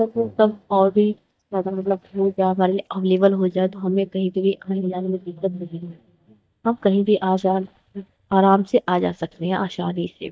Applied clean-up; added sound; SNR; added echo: neural mask model DeepFilterNet 3.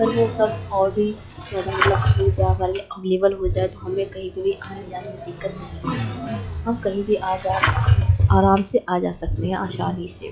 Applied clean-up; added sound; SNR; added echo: classical method log-MMSE.